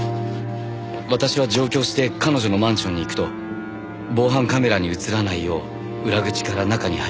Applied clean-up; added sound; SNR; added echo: none; none; none; none.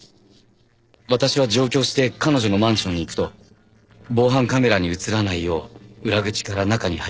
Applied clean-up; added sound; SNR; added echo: neural separator model SepFormer DNS4.